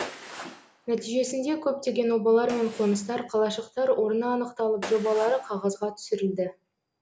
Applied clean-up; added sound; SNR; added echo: none; Gunshot, gunfire; 17 dB; none.